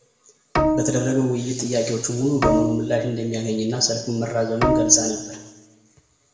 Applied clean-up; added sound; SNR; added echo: none; Bowed string instrument; 2 dB; reverberation time 1.0 s.